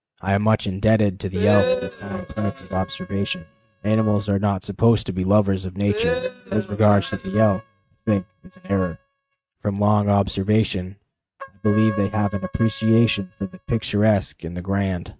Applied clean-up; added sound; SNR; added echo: neural mask model RNNoise.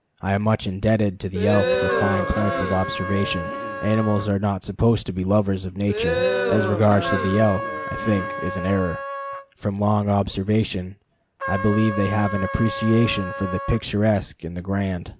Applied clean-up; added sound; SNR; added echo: none; Crowd + Trumpet; 5 dB; none.